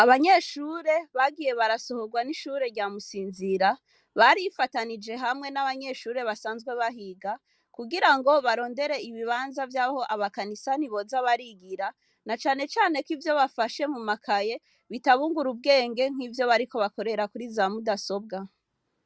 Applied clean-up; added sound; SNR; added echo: none; none; none; none.